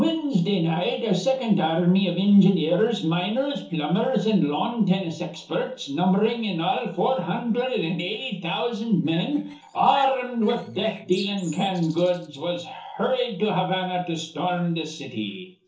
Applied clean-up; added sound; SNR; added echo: neural separator model SepFormer DNS4.